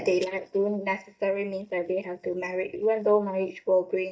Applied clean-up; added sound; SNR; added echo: neural mask model DeepFilterNet 3.